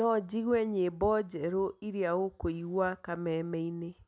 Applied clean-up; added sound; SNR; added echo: none; none; none; none.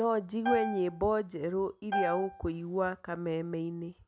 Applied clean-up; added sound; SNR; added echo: none; Piano; 5 dB; none.